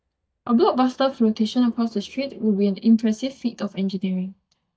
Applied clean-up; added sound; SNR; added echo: neural mask model DeepFilterNet 3.